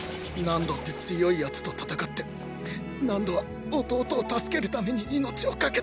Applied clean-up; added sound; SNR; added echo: none; none; none; none.